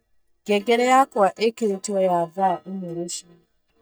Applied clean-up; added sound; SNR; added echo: neural mask model DeepFilterNet 3.